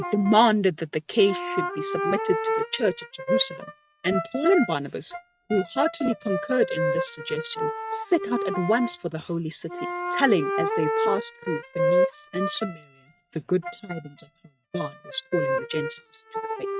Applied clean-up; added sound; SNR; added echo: neural mask model RNNoise.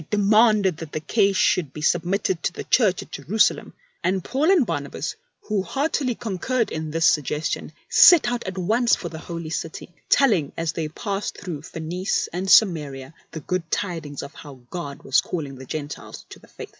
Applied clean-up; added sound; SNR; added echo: none; none; none; none.